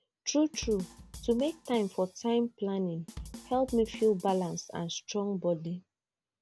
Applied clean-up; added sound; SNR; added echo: none; Drum kit; 15 dB; none.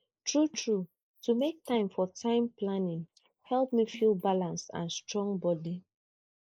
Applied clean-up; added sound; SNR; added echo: neural mask model Resemble Enhance denoiser.